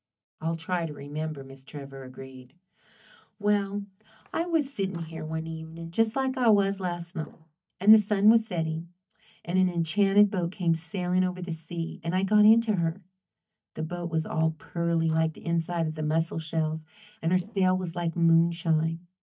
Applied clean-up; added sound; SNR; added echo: neural mask model DeepFilterNet 3.